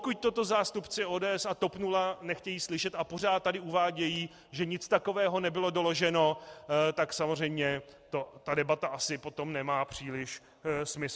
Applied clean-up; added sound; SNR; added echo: none; none; none; none.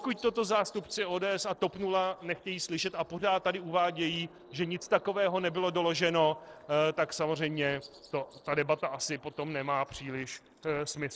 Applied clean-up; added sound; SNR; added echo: neural separator model SepFormer DNS4.